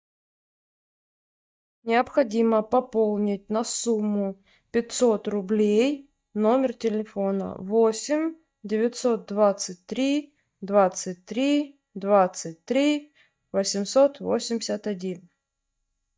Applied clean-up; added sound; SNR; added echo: neural mask model DeepFilterNet 3.